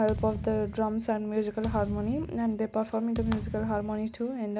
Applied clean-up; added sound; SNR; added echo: none; Thump, thud; 9 dB; none.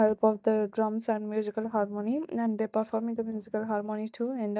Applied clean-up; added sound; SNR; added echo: neural mask model DeepFilterNet 3.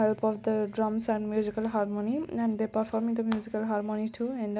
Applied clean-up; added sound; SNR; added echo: none; none; none; none.